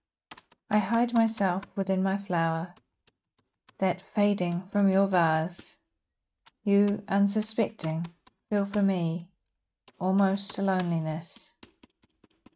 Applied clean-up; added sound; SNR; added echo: neural mask model RNNoise.